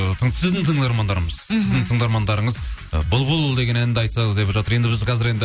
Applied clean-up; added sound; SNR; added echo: none; none; none; none.